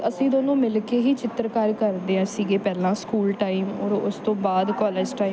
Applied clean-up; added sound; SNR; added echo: none; none; none; none.